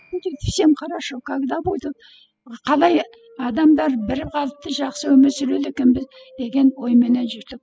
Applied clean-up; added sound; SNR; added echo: classical method spectral subtraction.